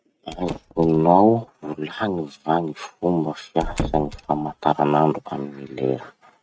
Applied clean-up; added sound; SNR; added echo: neural mask model RNNoise.